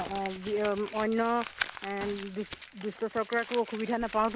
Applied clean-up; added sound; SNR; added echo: none; Bell + Crumpling, crinkling; 11 dB; none.